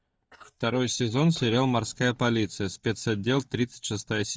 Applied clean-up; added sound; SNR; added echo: neural mask model DeepFilterNet 3.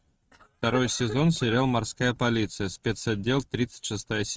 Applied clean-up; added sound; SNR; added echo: neural mask model RNNoise.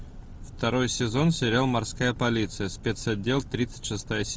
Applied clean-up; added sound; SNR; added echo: none; none; none; none.